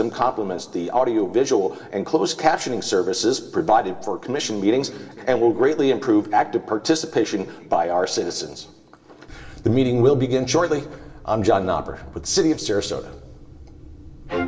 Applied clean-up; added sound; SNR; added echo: none; none; none; reverberation time 0.9 s.